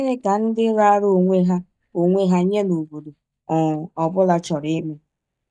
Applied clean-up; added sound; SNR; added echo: neural mask model DeepFilterNet 3.